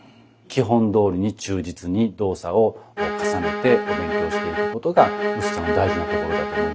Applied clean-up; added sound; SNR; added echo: none; Bowed string instrument; 1 dB; none.